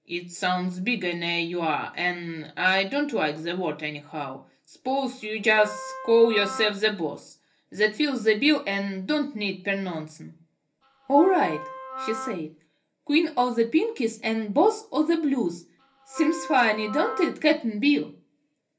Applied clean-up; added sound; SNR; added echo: none; Wind instrument, woodwind instrument; 12 dB; reverberation time 0.3 s.